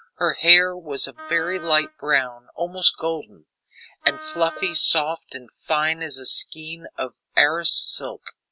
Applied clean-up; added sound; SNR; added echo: none; Wind instrument, woodwind instrument; 14 dB; none.